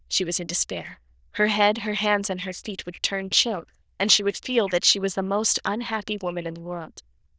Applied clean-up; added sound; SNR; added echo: neural diffusion model UNIVERSE++.